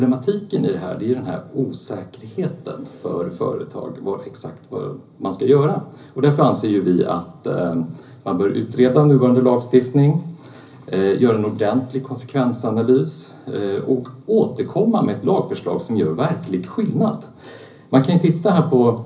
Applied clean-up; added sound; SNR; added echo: none; none; none; reverberation time 0.5 s.